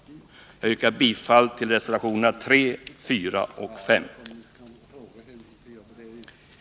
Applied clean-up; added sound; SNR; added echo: none; none; none; none.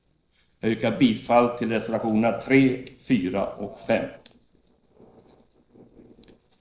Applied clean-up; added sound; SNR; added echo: neural separator model SepFormer DNS4.